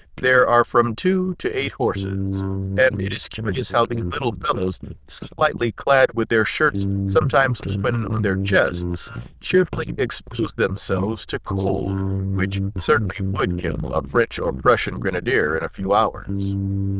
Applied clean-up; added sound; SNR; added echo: neural diffusion model UNIVERSE++.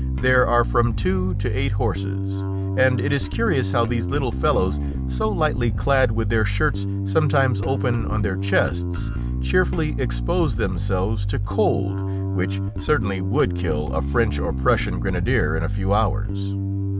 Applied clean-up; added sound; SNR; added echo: none; Bass guitar; 0 dB; none.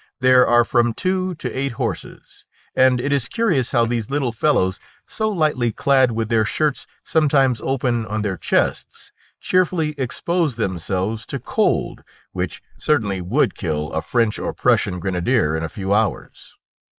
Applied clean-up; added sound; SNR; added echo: neural mask model Resemble Enhance denoiser.